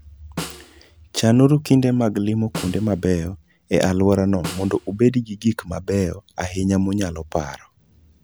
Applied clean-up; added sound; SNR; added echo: none; Snare drum; 17 dB; none.